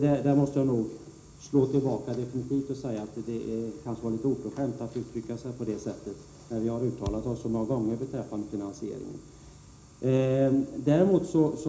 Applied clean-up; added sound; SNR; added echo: none; Thump, thud; 13 dB; reverberation time 0.4 s.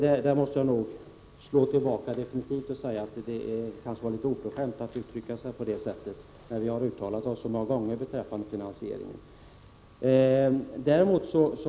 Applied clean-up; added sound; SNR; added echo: none; none; none; none.